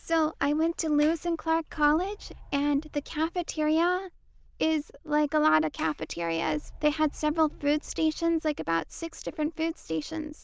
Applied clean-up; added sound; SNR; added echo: none; Sliding door; 20 dB; none.